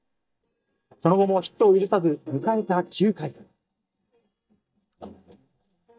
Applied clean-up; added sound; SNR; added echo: neural mask model DeepFilterNet 3.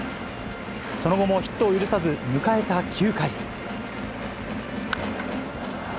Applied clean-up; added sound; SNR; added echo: none; none; none; none.